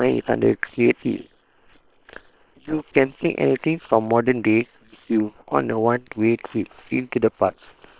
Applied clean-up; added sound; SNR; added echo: neural separator model SepFormer WHAM!.